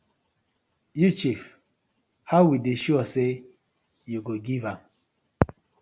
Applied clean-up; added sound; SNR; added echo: none; none; none; none.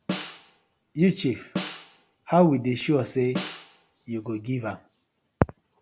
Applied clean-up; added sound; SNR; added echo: none; Snare drum; 11 dB; none.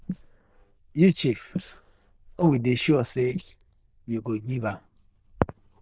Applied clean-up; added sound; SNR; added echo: neural diffusion model UNIVERSE++.